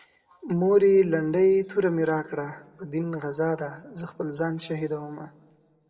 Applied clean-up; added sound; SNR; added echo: none; none; none; reverberation time 1.2 s.